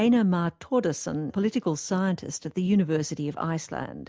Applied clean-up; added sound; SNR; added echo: none; none; none; none.